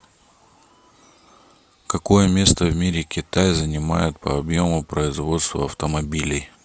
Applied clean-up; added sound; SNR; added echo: none; none; none; none.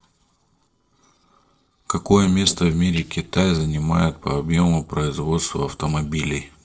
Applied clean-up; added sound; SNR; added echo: neural separator model SepFormer DNS4.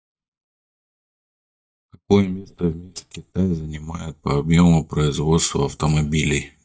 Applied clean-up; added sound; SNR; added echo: neural mask model DeepFilterNet 3.